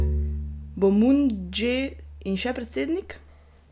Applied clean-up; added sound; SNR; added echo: none; Bowed string instrument; 7 dB; none.